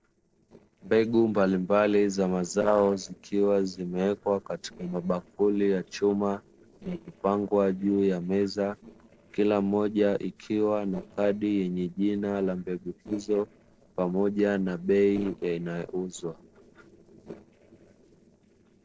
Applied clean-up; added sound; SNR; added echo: neural separator model SepFormer DNS4.